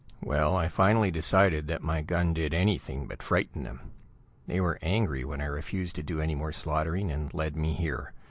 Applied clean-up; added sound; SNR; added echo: none; none; none; none.